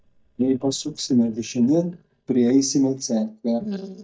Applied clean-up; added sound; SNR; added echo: neural mask model DeepFilterNet 3.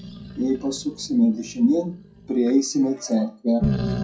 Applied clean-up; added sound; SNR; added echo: classical method WPE with log-MMSE.